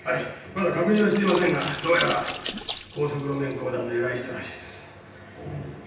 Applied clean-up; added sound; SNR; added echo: none; Splash, splatter; 11 dB; reverberation time 0.9 s.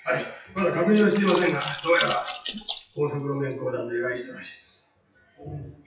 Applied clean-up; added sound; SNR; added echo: classical method WPE with log-MMSE.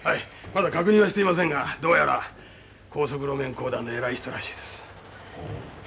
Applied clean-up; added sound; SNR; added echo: none; none; none; none.